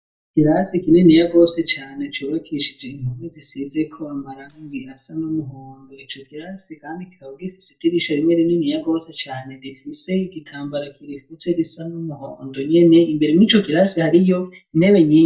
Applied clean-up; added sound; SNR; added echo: neural mask model DeepFilterNet 3.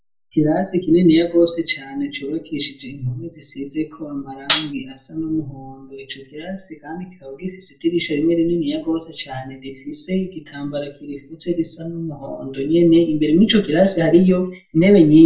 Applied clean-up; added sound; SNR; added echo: none; Hi-hat; 2 dB; reverberation time 0.3 s.